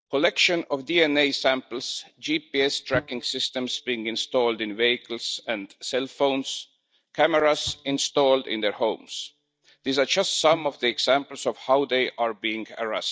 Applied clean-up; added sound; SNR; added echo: neural mask model DeepFilterNet 3.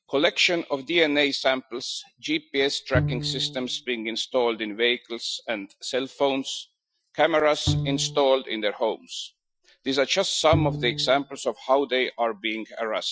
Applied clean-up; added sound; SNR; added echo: classical method Wiener filter.